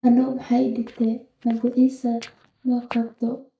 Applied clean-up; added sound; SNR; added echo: neural mask model DeepFilterNet 3.